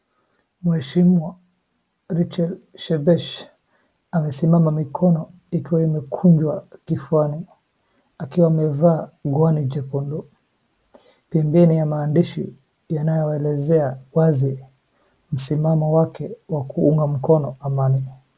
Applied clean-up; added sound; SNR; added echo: none; none; none; none.